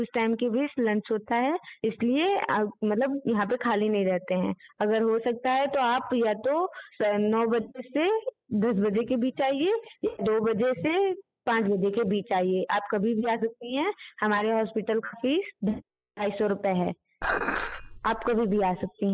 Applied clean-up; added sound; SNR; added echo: classical method spectral subtraction.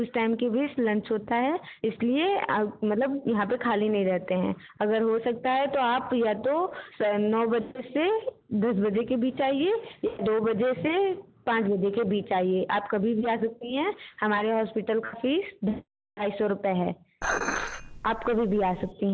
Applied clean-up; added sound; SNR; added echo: none; Dishes, pots, and pans; 7 dB; none.